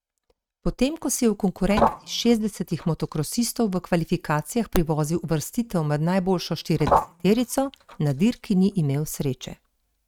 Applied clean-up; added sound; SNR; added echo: neural mask model RNNoise.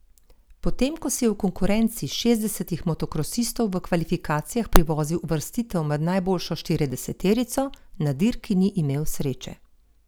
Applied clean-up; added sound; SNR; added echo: none; none; none; none.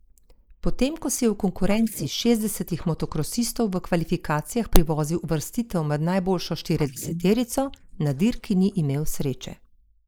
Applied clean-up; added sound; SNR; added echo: neural mask model Resemble Enhance denoiser.